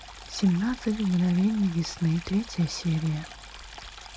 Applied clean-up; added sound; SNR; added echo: none; Stream; 18 dB; none.